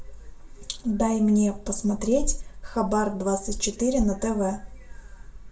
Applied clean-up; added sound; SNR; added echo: none; none; none; reverberation time 0.3 s.